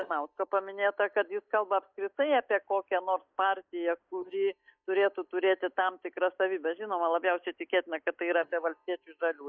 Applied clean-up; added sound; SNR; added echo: neural mask model DeepFilterNet 3.